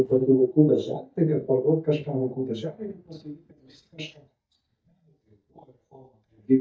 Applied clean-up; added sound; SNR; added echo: neural mask model DeepFilterNet 3.